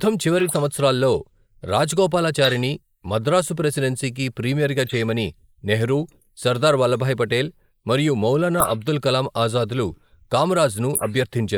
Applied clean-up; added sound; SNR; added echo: neural mask model Resemble Enhance denoiser.